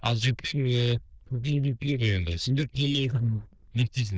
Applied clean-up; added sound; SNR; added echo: neural diffusion model UNIVERSE++.